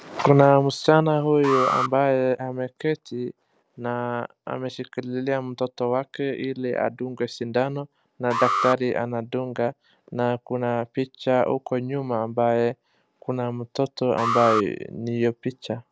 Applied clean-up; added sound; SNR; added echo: none; Alarm; 5 dB; none.